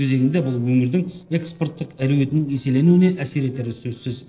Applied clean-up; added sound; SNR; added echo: neural separator model SepFormer DNS4.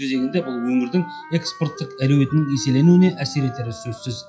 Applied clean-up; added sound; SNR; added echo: classical method WPE with log-MMSE.